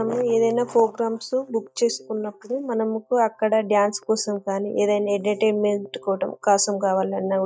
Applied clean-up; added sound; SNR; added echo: neural mask model DeepFilterNet 3.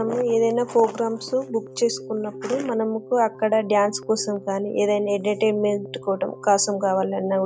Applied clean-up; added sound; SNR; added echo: none; Keyboard (musical); 16 dB; none.